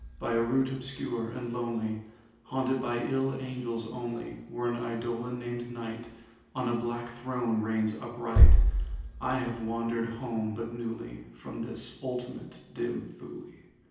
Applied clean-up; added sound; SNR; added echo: none; Bass drum; -2 dB; reverberation time 0.9 s.